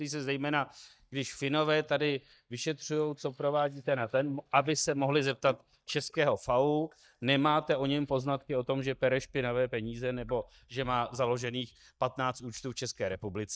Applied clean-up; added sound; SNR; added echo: neural mask model DeepFilterNet 3.